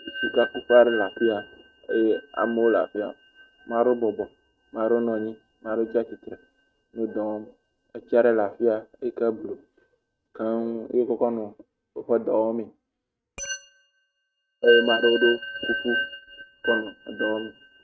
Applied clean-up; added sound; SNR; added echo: neural mask model RNNoise.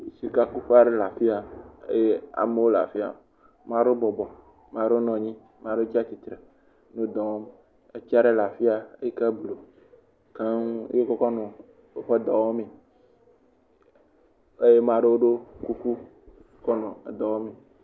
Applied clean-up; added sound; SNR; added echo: none; none; none; none.